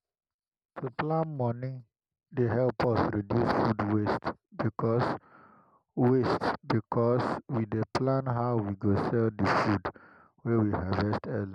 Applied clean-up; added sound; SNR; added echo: none; none; none; none.